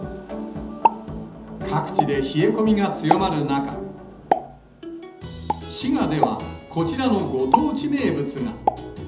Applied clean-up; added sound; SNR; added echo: none; Explosion; 4 dB; reverberation time 1.2 s.